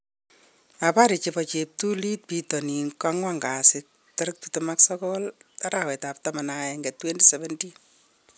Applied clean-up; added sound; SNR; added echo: none; none; none; none.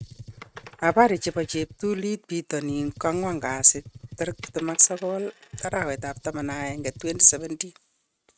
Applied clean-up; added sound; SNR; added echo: neural mask model RNNoise.